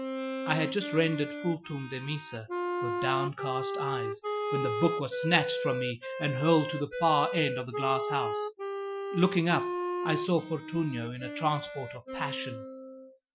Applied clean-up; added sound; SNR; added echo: classical method Wiener filter.